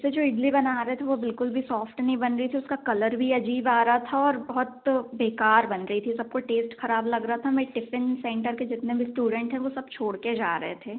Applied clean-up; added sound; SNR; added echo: none; none; none; none.